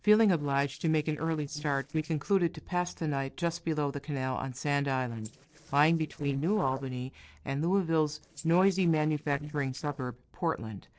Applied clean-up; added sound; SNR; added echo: neural separator model SepFormer DNS4.